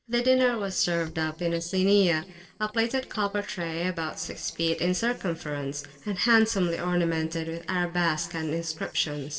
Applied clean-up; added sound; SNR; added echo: neural separator model SepFormer DNS4.